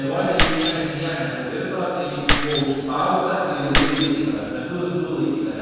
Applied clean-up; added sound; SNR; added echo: none; Keys jangling; -1 dB; reverberation time 2.1 s.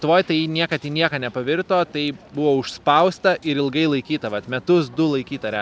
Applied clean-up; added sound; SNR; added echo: none; none; none; none.